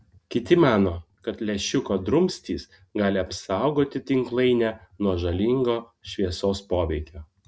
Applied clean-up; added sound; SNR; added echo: none; none; none; none.